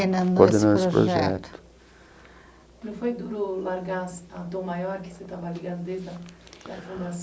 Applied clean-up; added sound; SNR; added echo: none; none; none; none.